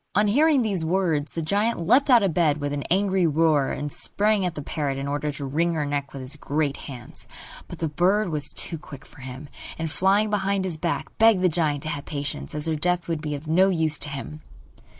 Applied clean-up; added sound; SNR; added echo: neural mask model Resemble Enhance denoiser.